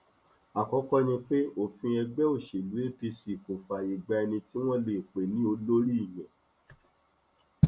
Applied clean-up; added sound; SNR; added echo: none; none; none; none.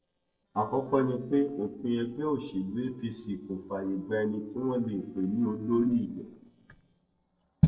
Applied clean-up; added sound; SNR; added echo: neural separator model SepFormer DNS4.